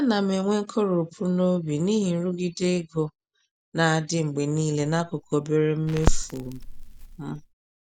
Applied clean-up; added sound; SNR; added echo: none; Crackle; 2 dB; none.